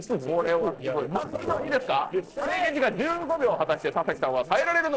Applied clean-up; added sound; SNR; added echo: neural separator model SepFormer DNS4.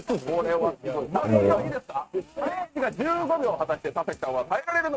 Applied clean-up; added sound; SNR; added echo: neural mask model RNNoise.